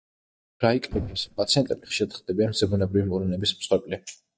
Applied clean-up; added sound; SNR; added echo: neural mask model DeepFilterNet 3.